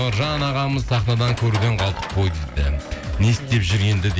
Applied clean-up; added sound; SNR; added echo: none; Livestock, farm animals, working animals; 15 dB; none.